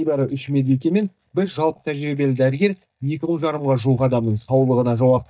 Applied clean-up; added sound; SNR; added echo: neural mask model DeepFilterNet 3.